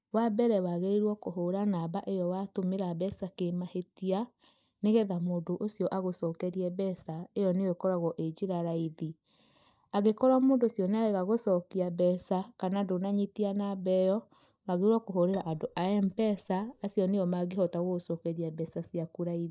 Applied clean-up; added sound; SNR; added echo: neural mask model DeepFilterNet 3.